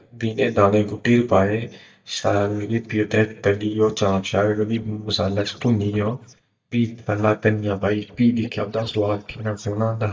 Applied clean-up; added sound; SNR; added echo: neural mask model DeepFilterNet 3.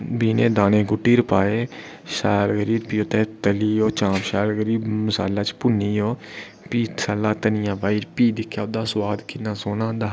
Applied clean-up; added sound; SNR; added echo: none; none; none; none.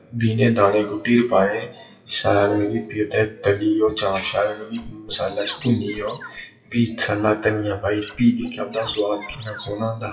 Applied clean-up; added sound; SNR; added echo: classical method WPE with log-MMSE.